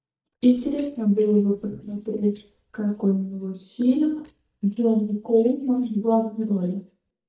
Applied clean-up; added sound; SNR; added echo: neural mask model DeepFilterNet 3.